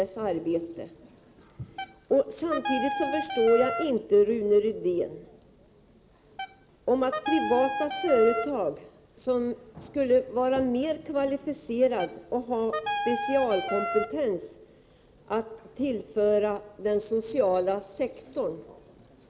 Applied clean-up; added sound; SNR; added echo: none; Wind instrument, woodwind instrument; 5 dB; none.